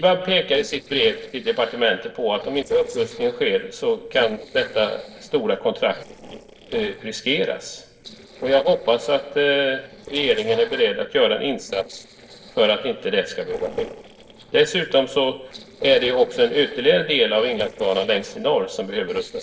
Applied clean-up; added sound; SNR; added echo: neural separator model SepFormer DNS4.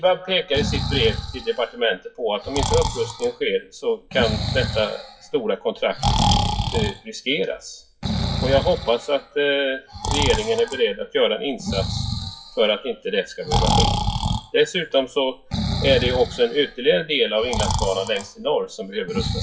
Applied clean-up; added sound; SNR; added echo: classical method WPE with log-MMSE.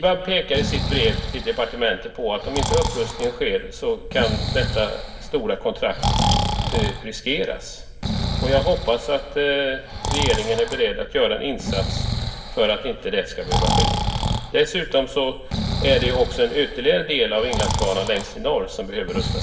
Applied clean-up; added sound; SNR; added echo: none; Breathing; 2 dB; reverberation time 1.6 s.